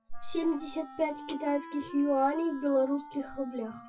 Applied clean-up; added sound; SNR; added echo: classical method WPE with log-MMSE.